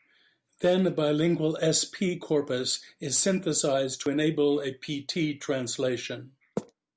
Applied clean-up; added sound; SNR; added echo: none; none; none; none.